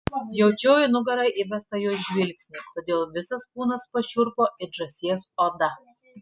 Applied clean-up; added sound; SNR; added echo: none; none; none; none.